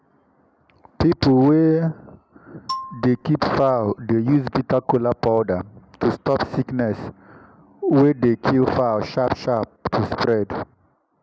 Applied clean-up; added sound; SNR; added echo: none; Marimba, xylophone; 15 dB; none.